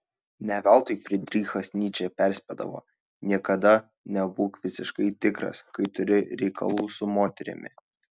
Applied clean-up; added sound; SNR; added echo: none; none; none; none.